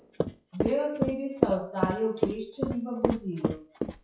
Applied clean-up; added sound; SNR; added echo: classical method WPE with log-MMSE.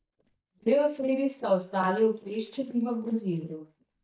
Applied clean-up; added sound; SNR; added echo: neural mask model DeepFilterNet 3.